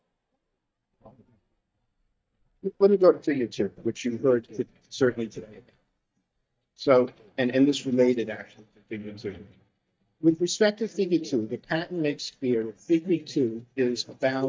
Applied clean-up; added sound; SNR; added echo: neural mask model DeepFilterNet 3.